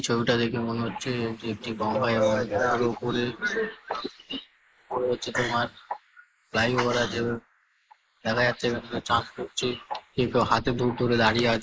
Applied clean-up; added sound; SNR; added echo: neural mask model Resemble Enhance denoiser.